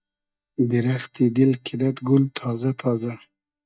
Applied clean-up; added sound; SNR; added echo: neural mask model DeepFilterNet 3.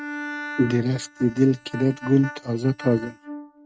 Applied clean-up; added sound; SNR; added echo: neural mask model RNNoise.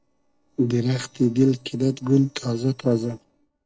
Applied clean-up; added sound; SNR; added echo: neural separator model SepFormer DNS4.